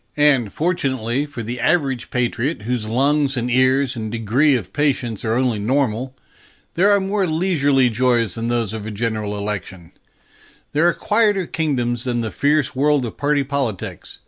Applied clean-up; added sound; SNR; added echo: none; none; none; none.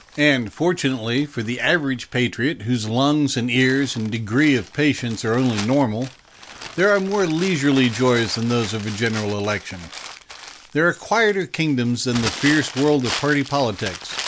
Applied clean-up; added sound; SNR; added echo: none; Crumpling, crinkling; 15 dB; none.